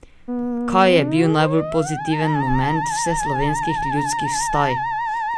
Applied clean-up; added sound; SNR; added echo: none; Musical instrument; 3 dB; none.